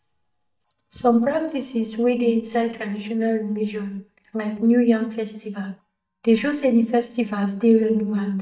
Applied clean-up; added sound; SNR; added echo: neural mask model DeepFilterNet 3.